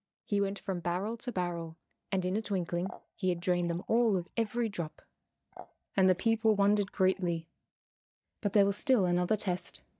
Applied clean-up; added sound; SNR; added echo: neural mask model DeepFilterNet 3.